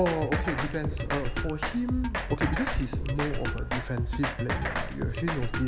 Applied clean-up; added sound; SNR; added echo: none; Drum kit; 0 dB; none.